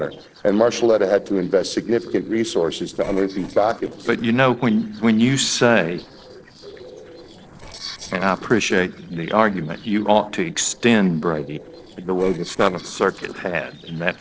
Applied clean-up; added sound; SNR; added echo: neural separator model SepFormer DNS4.